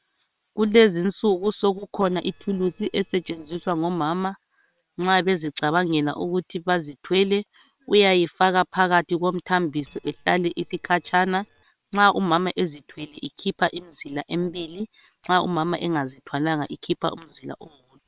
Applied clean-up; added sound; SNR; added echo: neural separator model SepFormer WHAM!.